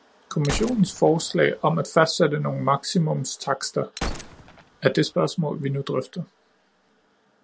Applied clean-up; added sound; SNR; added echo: none; Gunshot, gunfire; 14 dB; none.